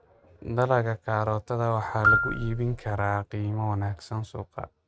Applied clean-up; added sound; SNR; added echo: neural mask model RNNoise.